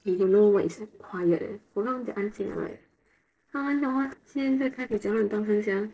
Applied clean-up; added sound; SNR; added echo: neural separator model SepFormer DNS4.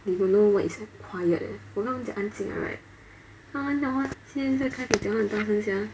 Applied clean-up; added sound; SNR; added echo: none; none; none; none.